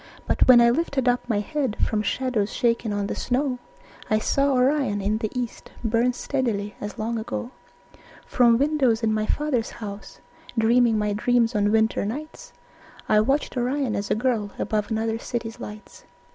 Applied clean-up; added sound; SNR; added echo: none; none; none; none.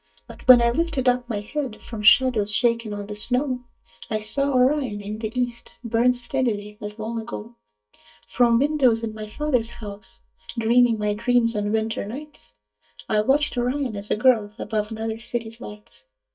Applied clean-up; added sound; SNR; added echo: neural mask model DeepFilterNet 3.